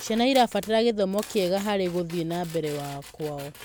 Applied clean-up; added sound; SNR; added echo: none; Tools; 19 dB; none.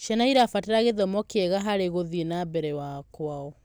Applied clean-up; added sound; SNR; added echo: none; none; none; none.